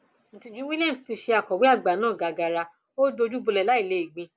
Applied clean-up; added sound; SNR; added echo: none; none; none; none.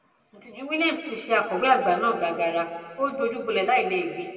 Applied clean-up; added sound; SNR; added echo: none; none; none; reverberation time 1.9 s.